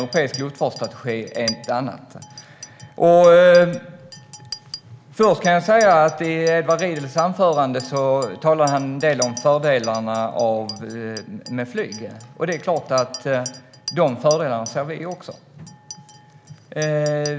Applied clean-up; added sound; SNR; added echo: none; Chink, clink; 18 dB; none.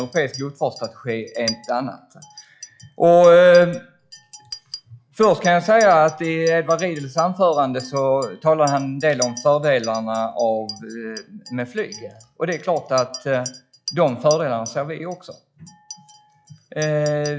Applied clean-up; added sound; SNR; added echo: classical method log-MMSE.